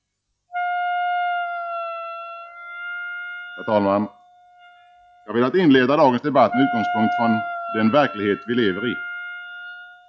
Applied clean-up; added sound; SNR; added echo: classical method log-MMSE.